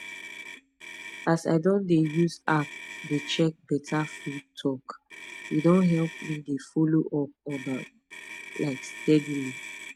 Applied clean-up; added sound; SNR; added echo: none; Motor vehicle (road); 15 dB; none.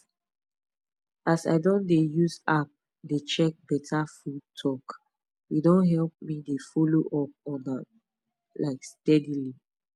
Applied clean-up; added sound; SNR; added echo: none; none; none; none.